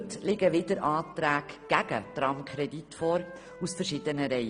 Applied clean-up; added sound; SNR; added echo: none; Wind instrument, woodwind instrument; 19 dB; none.